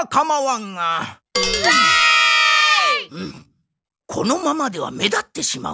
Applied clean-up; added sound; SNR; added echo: none; none; none; none.